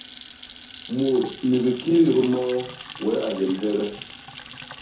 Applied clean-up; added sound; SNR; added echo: none; Sink (filling or washing) / Water tap, faucet / Splash, splatter; 11 dB; reverberation time 0.6 s.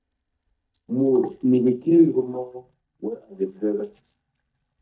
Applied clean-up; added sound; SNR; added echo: neural mask model DeepFilterNet 3.